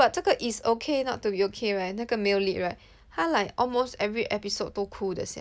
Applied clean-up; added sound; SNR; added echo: none; none; none; none.